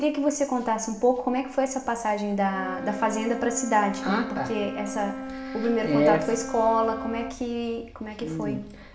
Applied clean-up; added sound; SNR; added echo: none; Wind instrument, woodwind instrument; 11 dB; reverberation time 0.7 s.